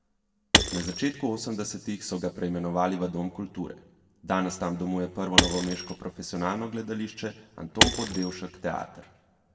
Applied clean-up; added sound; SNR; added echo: none; Shatter / Crushing; -3 dB; reverberation time 0.8 s.